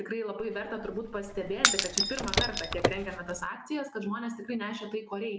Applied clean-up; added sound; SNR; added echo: none; Car + Shatter / Crushing; -3 dB; none.